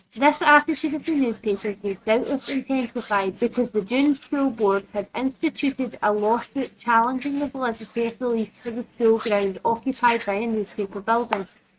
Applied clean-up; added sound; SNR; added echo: neural mask model RNNoise.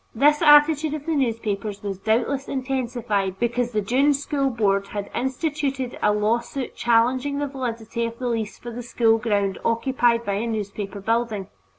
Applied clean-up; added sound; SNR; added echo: none; none; none; none.